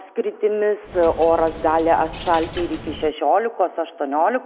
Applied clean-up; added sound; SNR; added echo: none; Coin (dropping); 13 dB; none.